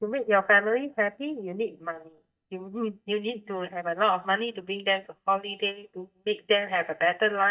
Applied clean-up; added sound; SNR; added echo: neural mask model DeepFilterNet 3.